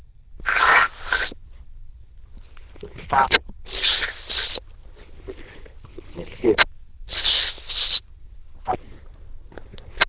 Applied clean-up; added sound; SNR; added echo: neural diffusion model UNIVERSE++.